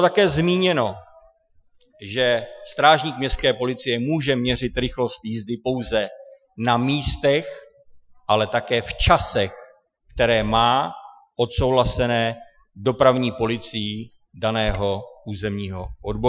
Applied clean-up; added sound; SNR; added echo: classical method Wiener filter.